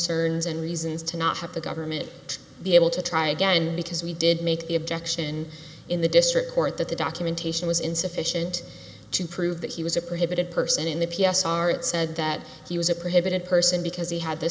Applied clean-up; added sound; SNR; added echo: none; none; none; none.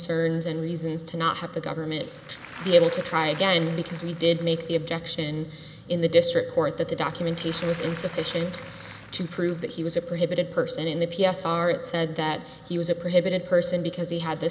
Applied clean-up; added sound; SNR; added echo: none; Applause / Crowd; 18 dB; none.